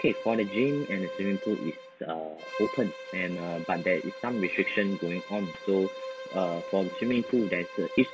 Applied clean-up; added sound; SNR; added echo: none; Bowed string instrument; 11 dB; none.